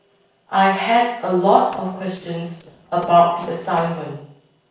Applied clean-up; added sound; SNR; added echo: neural separator model SepFormer DNS4.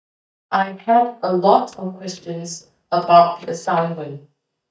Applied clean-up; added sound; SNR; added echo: neural mask model DeepFilterNet 3.